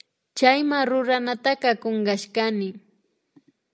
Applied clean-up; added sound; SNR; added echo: none; none; none; none.